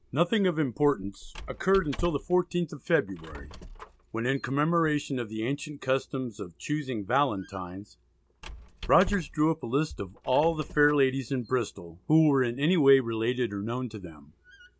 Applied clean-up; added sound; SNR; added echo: none; Squeak; 18 dB; none.